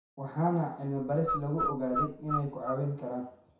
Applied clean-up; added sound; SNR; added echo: none; Bird; 3 dB; reverberation time 0.6 s.